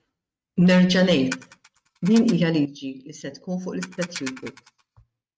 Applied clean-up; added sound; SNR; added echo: neural mask model RNNoise.